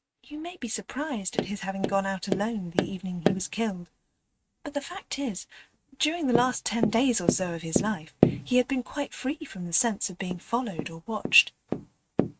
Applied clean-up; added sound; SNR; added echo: neural mask model RNNoise.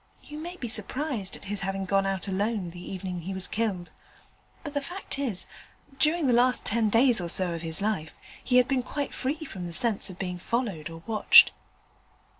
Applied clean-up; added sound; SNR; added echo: none; none; none; none.